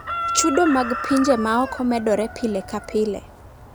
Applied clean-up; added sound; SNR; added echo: none; Chicken, rooster; 8 dB; none.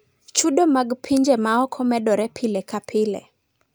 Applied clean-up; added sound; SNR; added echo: none; none; none; none.